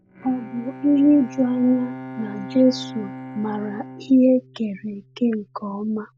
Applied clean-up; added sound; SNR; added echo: none; Bowed string instrument; 15 dB; none.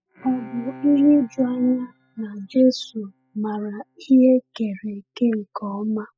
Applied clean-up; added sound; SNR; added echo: classical method spectral subtraction.